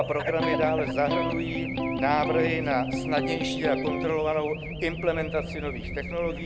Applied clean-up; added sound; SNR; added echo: none; Electric guitar + Race car, auto racing / Alarm; 2 dB; none.